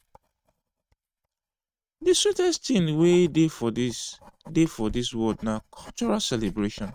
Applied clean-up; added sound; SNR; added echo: neural mask model RNNoise.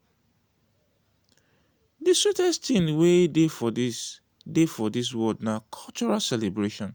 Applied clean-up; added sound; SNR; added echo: none; none; none; none.